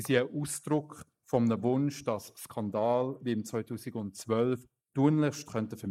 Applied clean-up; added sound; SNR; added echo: neural mask model Resemble Enhance denoiser.